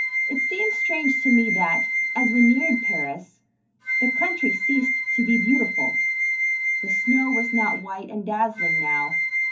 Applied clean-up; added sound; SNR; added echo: none; Wind instrument, woodwind instrument; -1 dB; reverberation time 0.3 s.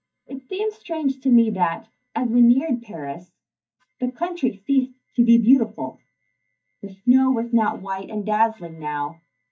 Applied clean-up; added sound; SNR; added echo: neural mask model DeepFilterNet 3.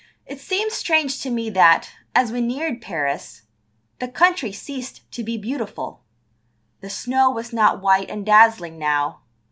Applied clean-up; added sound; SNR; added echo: none; none; none; none.